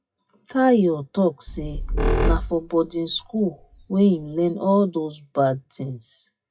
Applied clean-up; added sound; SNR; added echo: classical method WPE with log-MMSE.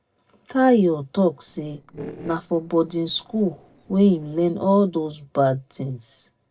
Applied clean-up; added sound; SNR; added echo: neural separator model SepFormer DNS4.